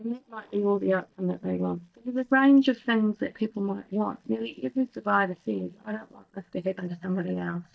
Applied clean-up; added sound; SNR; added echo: neural mask model DeepFilterNet 3.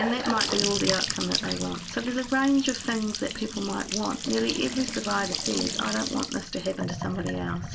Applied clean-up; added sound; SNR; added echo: none; Trickle, dribble / Bathtub (filling or washing) / Sink (filling or washing) / Gurgling / Splash, splatter; 4 dB; reverberation time 0.2 s.